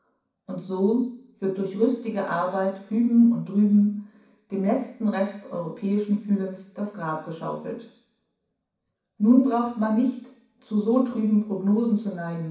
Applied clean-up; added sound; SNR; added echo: none; none; none; reverberation time 0.6 s.